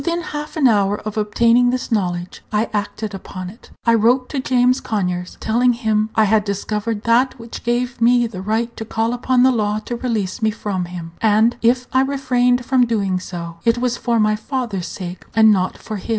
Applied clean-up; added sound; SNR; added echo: none; none; none; none.